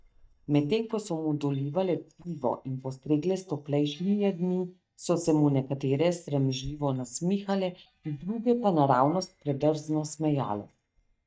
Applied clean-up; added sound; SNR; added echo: neural mask model DeepFilterNet 3.